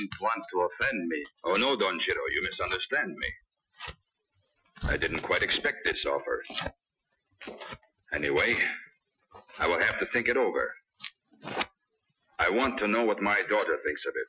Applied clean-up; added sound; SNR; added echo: classical method Wiener filter.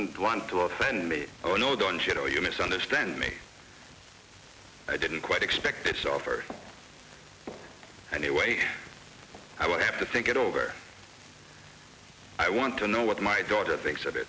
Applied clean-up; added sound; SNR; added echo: none; none; none; none.